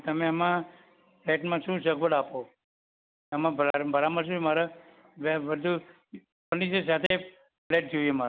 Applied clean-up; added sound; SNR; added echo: none; none; none; none.